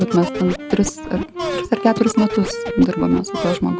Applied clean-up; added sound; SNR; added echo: none; Wind instrument, woodwind instrument + Scratching (performance technique); 7 dB; none.